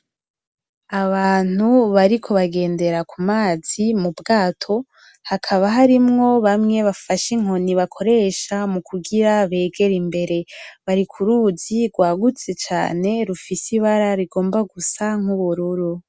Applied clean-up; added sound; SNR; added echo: none; none; none; none.